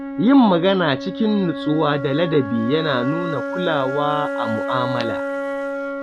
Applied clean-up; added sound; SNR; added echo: none; Wind instrument, woodwind instrument; 6 dB; none.